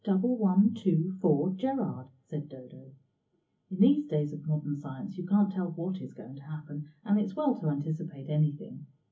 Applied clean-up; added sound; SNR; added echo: none; none; none; reverberation time 0.3 s.